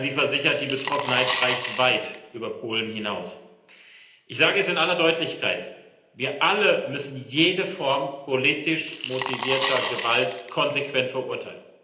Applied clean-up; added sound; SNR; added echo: none; Coin (dropping) / Glass; 0 dB; reverberation time 0.8 s.